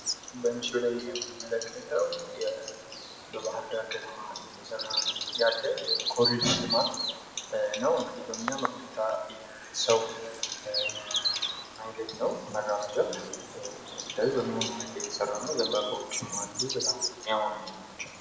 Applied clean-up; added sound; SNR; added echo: none; Bird vocalization, bird call, bird song; 5 dB; reverberation time 1.0 s.